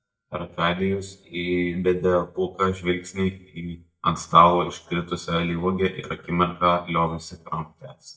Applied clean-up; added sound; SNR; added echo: neural mask model DeepFilterNet 3.